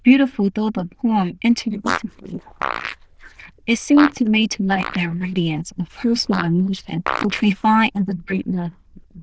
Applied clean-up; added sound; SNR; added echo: neural diffusion model UNIVERSE++.